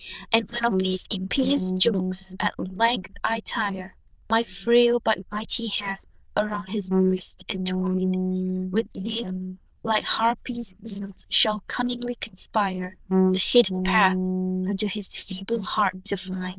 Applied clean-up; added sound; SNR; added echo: neural diffusion model UNIVERSE++.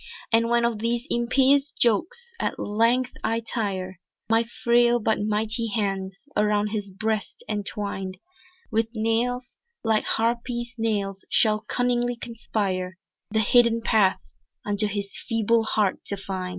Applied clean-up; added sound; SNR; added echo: none; none; none; none.